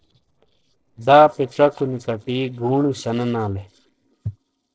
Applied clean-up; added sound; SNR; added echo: neural separator model SepFormer DNS4.